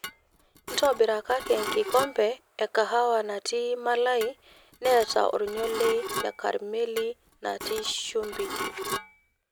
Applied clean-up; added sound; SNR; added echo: none; Dishes, pots, and pans / Glass; 10 dB; none.